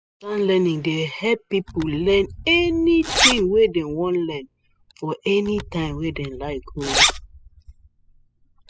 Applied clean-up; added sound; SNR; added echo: classical method spectral subtraction.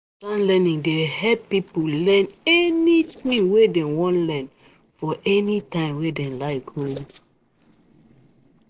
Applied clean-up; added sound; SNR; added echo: neural separator model SepFormer DNS4.